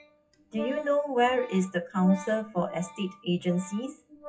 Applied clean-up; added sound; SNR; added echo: classical method WPE with log-MMSE.